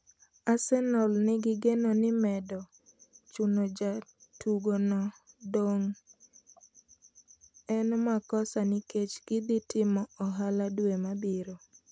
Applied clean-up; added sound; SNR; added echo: none; none; none; none.